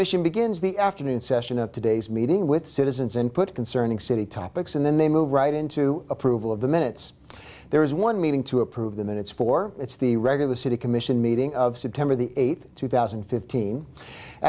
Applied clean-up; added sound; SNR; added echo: none; none; none; none.